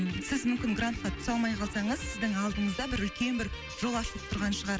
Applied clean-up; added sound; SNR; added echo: none; Guitar; 11 dB; none.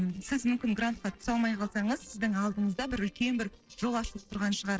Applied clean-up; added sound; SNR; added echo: neural separator model SepFormer DNS4.